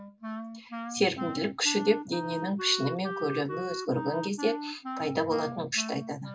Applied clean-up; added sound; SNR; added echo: none; Wind instrument, woodwind instrument; 7 dB; reverberation time 0.2 s.